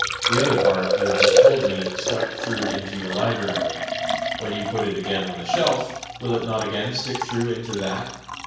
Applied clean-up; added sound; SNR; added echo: none; Liquid; -3 dB; reverberation time 0.7 s.